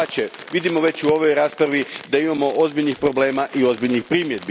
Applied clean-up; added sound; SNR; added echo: none; Crumpling, crinkling; 19 dB; none.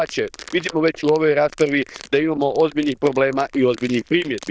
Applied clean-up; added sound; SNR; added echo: neural diffusion model UNIVERSE++.